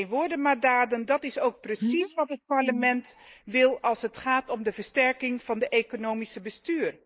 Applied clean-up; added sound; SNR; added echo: neural mask model Resemble Enhance denoiser.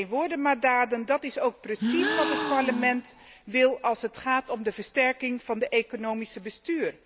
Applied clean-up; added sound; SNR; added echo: none; Gasp; 5 dB; none.